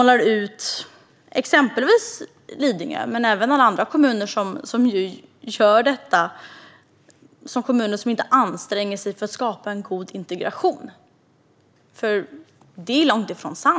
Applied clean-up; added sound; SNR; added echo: none; none; none; none.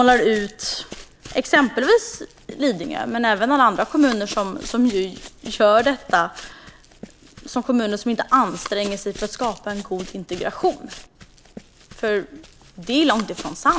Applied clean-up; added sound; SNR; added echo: none; Run; 18 dB; none.